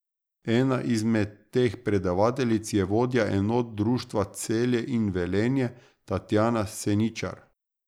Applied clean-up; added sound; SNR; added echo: none; none; none; none.